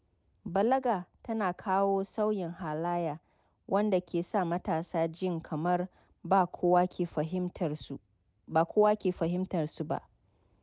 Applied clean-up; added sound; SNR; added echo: none; none; none; none.